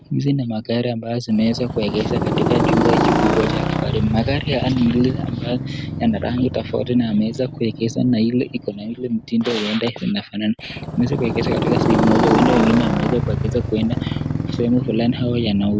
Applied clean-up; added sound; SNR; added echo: none; Motorcycle; 2 dB; none.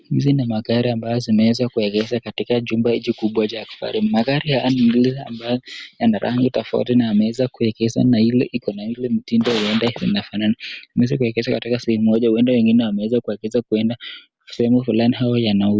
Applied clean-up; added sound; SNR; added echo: none; none; none; none.